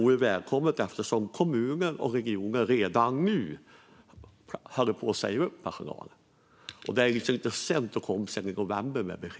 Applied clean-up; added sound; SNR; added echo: none; none; none; none.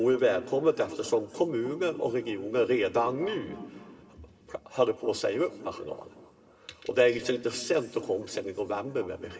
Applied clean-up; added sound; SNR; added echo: none; none; none; reverberation time 2.6 s.